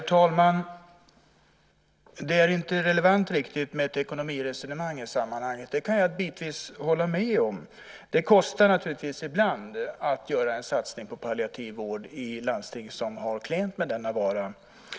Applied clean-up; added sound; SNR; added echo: none; none; none; none.